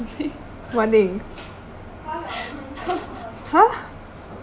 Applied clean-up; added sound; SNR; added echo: none; none; none; none.